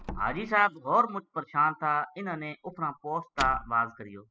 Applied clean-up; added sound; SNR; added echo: classical method spectral subtraction.